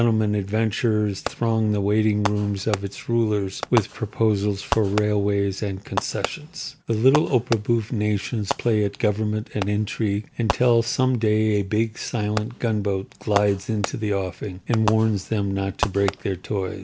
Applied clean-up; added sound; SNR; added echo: none; Fireworks; 12 dB; none.